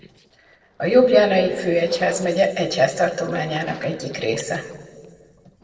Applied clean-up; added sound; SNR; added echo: neural separator model SepFormer DNS4.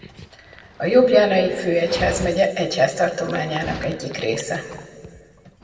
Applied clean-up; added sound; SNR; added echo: none; Dog; 16 dB; reverberation time 1.9 s.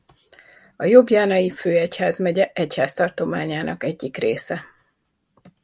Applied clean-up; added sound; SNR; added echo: none; none; none; none.